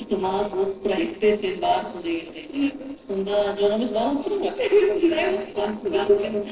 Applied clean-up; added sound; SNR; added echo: neural separator model SepFormer DNS4.